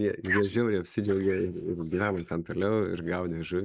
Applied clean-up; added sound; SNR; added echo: neural mask model Resemble Enhance denoiser.